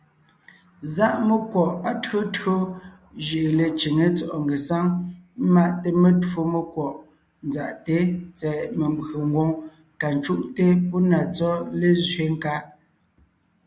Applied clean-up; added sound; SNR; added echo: none; none; none; none.